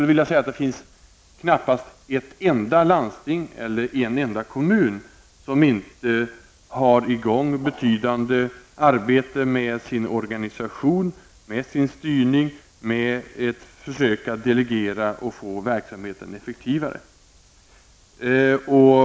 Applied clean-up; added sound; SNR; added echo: none; none; none; none.